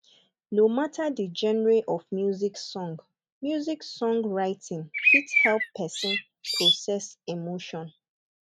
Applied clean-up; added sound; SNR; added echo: neural mask model RNNoise.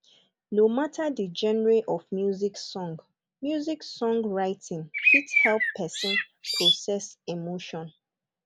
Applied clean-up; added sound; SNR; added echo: none; Bird; -4 dB; none.